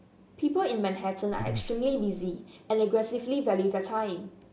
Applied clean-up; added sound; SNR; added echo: none; Buzz; 7 dB; none.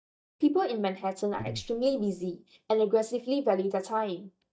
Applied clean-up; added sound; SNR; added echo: neural mask model DeepFilterNet 3.